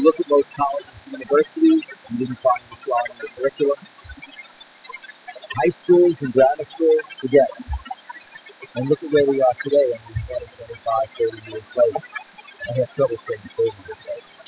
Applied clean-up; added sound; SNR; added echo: classical method spectral subtraction.